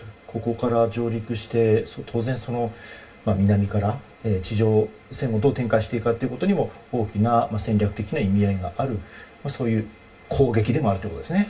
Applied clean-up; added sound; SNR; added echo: none; none; none; reverberation time 0.1 s.